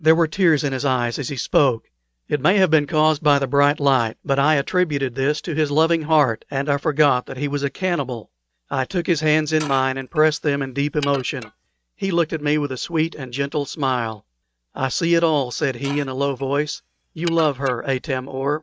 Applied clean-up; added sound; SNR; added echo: neural mask model RNNoise.